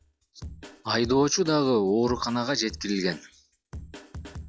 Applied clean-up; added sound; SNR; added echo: classical method log-MMSE.